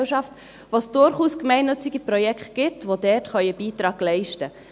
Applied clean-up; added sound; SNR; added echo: none; none; none; none.